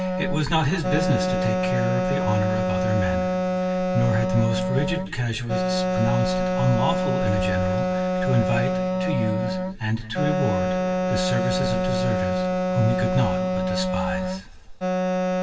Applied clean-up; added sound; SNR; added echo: none; Wind instrument, woodwind instrument; -2 dB; reverberation time 1.9 s.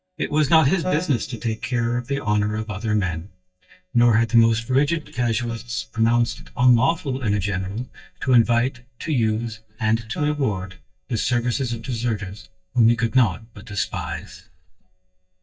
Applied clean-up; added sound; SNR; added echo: neural mask model DeepFilterNet 3.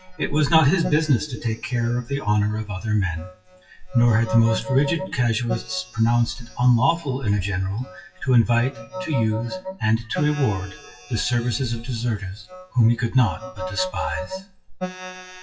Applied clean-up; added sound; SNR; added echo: classical method WPE with log-MMSE.